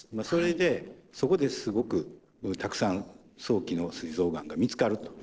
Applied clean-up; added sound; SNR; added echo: neural separator model SepFormer DNS4.